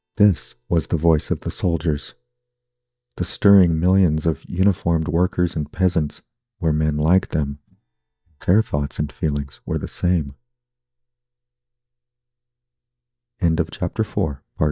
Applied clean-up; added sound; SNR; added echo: neural mask model DeepFilterNet 3.